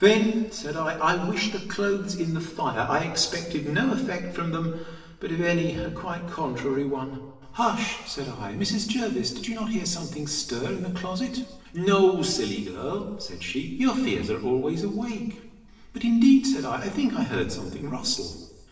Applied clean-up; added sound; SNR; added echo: none; Bowed string instrument; 18 dB; reverberation time 1.1 s.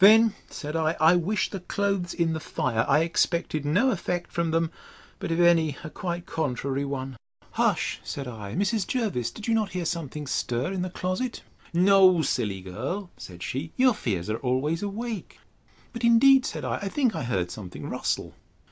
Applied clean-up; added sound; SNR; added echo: none; none; none; none.